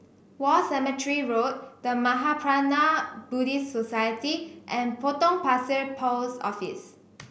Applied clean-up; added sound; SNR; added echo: none; none; none; none.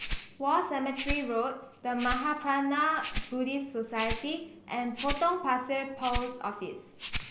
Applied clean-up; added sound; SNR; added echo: none; Rattle (instrument); -4 dB; none.